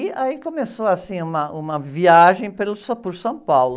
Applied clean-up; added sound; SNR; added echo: none; none; none; none.